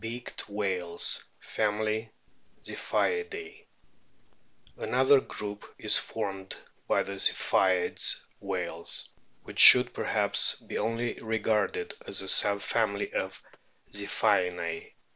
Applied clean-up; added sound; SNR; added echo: none; none; none; none.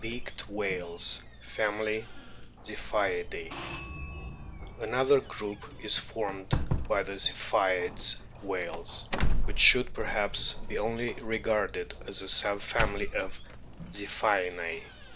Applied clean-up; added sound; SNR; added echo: none; Doorbell; 3 dB; none.